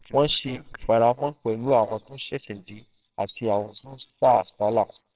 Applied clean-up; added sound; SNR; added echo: neural separator model SepFormer WHAMR!.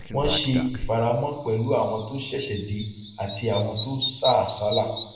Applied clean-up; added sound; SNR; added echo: none; Bird vocalization, bird call, bird song; 9 dB; reverberation time 0.7 s.